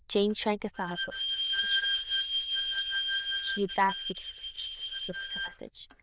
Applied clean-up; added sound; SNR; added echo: neural diffusion model UNIVERSE++.